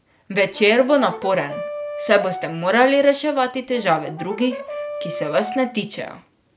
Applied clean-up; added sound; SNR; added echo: none; Brass instrument; 11 dB; none.